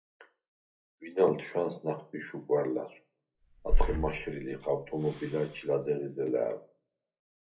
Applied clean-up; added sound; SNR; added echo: none; Breathing; -3 dB; reverberation time 0.3 s.